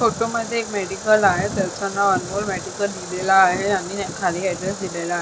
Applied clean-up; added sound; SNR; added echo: none; Insect; 15 dB; none.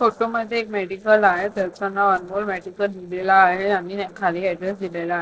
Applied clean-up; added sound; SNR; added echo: neural separator model SepFormer DNS4.